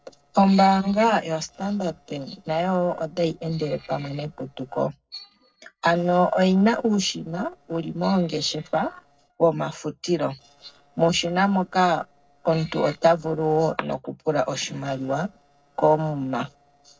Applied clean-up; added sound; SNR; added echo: neural separator model SepFormer DNS4.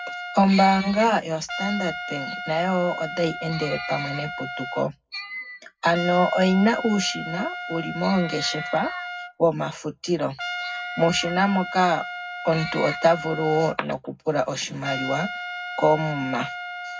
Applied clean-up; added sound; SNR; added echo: none; Trumpet; 10 dB; reverberation time 0.3 s.